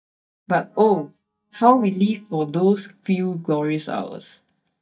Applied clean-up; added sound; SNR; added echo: neural mask model DeepFilterNet 3.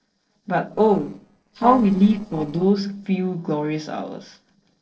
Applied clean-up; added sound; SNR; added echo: neural separator model SepFormer DNS4.